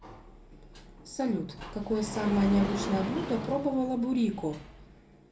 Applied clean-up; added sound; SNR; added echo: none; Sliding door; 9 dB; reverberation time 0.3 s.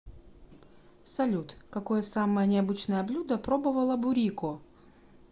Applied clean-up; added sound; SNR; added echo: none; none; none; none.